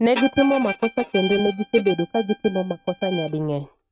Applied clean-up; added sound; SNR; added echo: neural mask model RNNoise.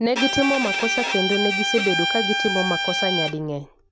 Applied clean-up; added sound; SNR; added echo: none; Bowed string instrument; 0 dB; none.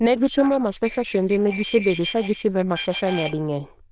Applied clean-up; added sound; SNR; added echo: neural diffusion model UNIVERSE++.